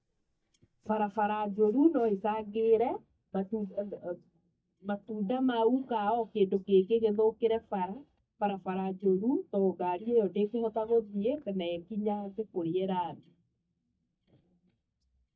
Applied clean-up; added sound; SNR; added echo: neural mask model DeepFilterNet 3.